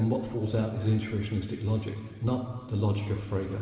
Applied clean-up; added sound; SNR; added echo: none; none; none; reverberation time 2.3 s.